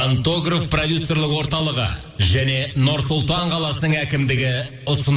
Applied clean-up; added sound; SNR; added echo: none; none; none; none.